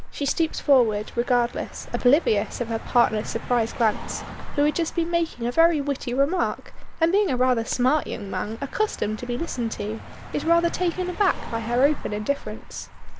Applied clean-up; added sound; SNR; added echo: none; Car passing by; 10 dB; none.